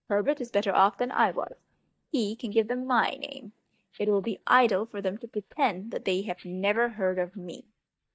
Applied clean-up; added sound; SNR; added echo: neural mask model DeepFilterNet 3.